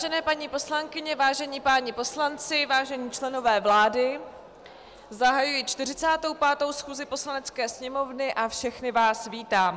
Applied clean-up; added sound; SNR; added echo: none; none; none; none.